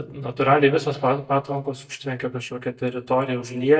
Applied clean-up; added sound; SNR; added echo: neural mask model DeepFilterNet 3.